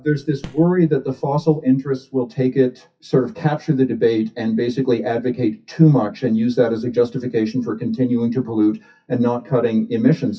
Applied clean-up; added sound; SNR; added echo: classical method WPE with log-MMSE.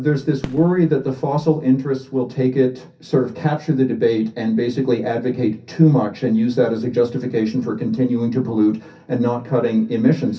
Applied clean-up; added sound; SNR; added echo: none; Fireworks; 19 dB; reverberation time 0.3 s.